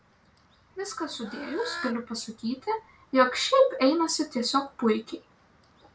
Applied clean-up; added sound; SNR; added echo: none; Bird / Fowl; 19 dB; none.